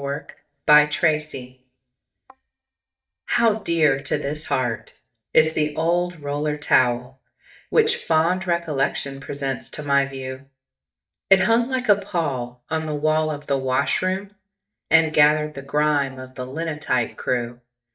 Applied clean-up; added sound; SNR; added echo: neural mask model DeepFilterNet 3.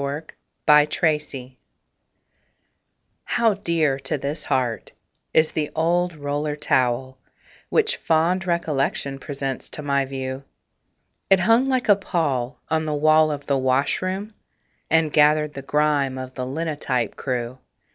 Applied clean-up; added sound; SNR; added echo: none; none; none; none.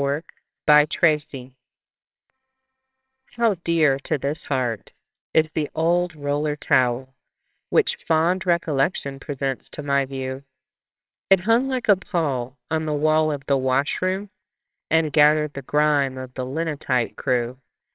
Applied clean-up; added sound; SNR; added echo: neural separator model SepFormer WHAMR!.